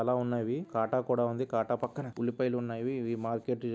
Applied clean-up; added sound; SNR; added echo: none; none; none; none.